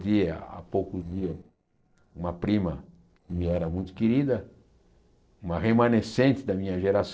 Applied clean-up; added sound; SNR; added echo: neural separator model SepFormer DNS4.